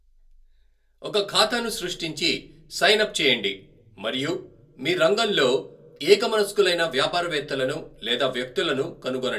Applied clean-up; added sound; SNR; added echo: none; none; none; reverberation time 0.2 s.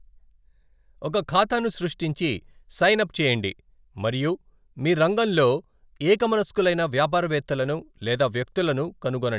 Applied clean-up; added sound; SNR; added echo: none; none; none; none.